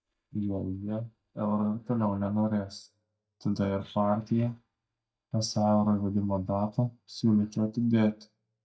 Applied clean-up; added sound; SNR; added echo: neural mask model DeepFilterNet 3.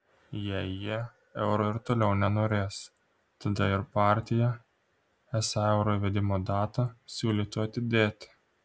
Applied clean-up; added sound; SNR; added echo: none; none; none; none.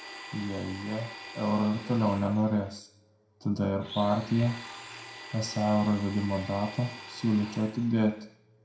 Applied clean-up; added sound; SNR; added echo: none; Domestic sounds, home sounds; 15 dB; reverberation time 0.5 s.